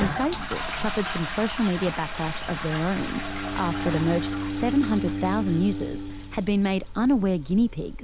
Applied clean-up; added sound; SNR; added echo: none; Toilet flush + Bowed string instrument; 5 dB; none.